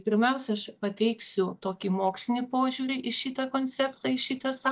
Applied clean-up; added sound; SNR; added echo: neural mask model DeepFilterNet 3.